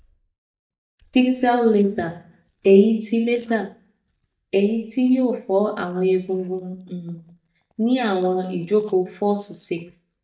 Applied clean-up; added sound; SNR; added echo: neural mask model DeepFilterNet 3.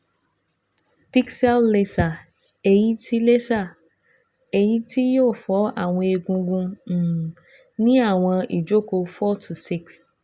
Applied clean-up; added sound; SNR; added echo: none; none; none; none.